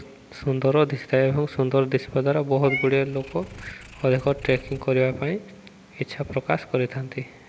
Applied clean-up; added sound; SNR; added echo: none; Meow / Purr; 17 dB; none.